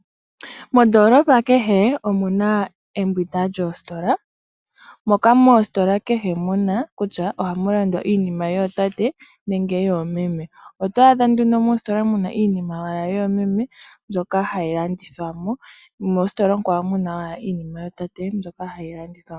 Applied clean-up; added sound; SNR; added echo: none; none; none; none.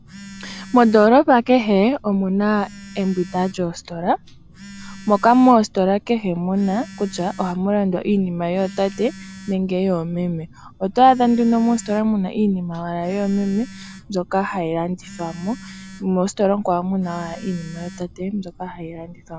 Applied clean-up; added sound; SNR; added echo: none; Telephone; 20 dB; none.